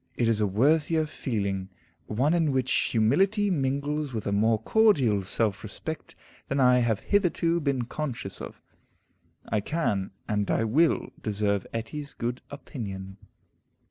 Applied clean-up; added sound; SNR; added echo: none; none; none; none.